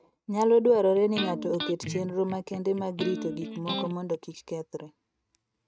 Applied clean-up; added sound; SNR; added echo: neural mask model RNNoise.